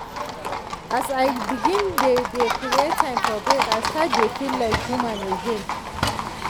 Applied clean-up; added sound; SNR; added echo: none; Livestock, farm animals, working animals; -1 dB; none.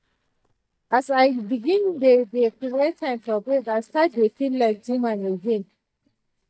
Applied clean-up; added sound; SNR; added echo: neural mask model DeepFilterNet 3.